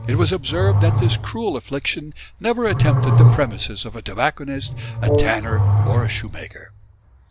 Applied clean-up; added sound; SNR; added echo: none; Growling + Brass instrument; -4 dB; none.